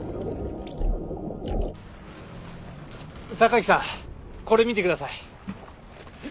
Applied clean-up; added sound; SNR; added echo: none; none; none; none.